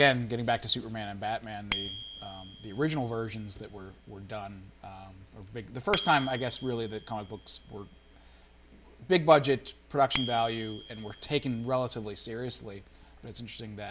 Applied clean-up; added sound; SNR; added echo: none; Bicycle bell; 14 dB; none.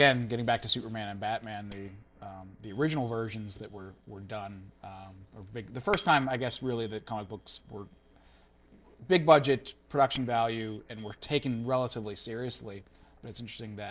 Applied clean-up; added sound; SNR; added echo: neural separator model SepFormer DNS4.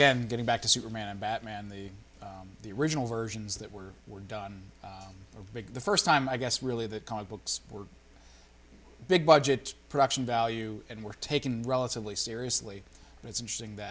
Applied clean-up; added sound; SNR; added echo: none; none; none; none.